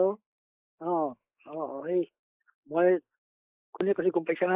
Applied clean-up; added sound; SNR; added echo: neural mask model Resemble Enhance denoiser.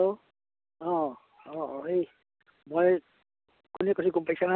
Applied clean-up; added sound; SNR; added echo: none; none; none; none.